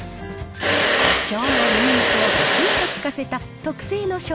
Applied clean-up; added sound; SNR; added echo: none; Mechanisms; -4 dB; none.